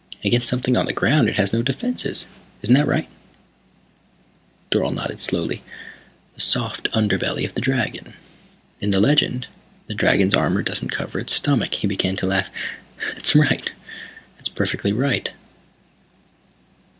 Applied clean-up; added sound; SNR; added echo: none; none; none; none.